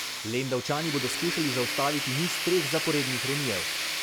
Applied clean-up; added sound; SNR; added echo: none; Tools; 1 dB; none.